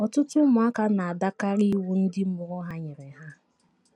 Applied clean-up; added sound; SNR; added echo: none; none; none; none.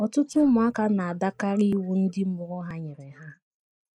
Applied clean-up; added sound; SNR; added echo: neural mask model Resemble Enhance denoiser.